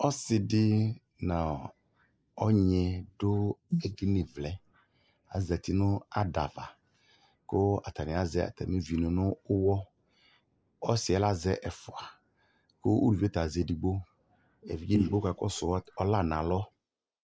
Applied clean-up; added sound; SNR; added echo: neural mask model Resemble Enhance denoiser.